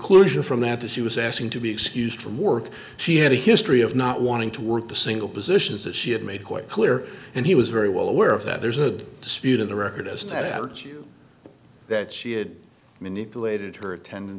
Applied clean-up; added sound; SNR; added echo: none; none; none; none.